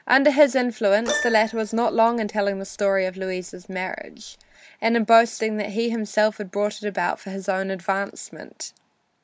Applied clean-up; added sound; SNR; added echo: none; Keyboard (musical); 12 dB; none.